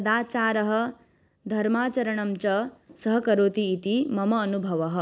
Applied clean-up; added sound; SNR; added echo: none; none; none; none.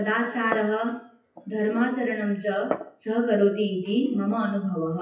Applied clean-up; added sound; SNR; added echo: classical method WPE with log-MMSE.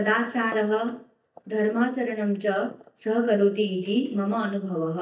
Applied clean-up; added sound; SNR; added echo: neural mask model DeepFilterNet 3.